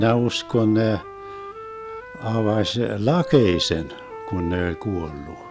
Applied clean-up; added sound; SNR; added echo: none; Wind instrument, woodwind instrument; 14 dB; none.